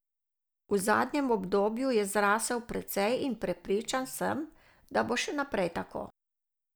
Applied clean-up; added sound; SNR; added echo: none; none; none; none.